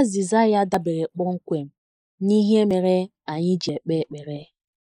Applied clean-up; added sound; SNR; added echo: neural mask model Resemble Enhance denoiser.